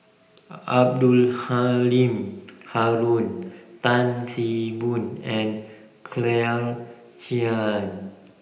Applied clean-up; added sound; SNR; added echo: none; none; none; reverberation time 0.9 s.